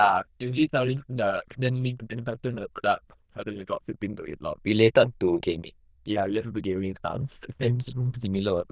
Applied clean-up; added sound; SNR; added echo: neural diffusion model UNIVERSE++.